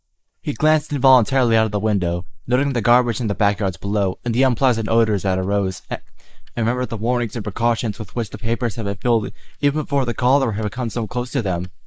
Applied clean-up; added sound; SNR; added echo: neural mask model Resemble Enhance denoiser.